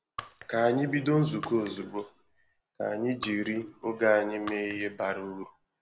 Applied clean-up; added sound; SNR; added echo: none; Shatter; 18 dB; none.